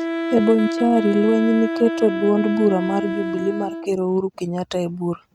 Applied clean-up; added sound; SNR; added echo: neural mask model RNNoise.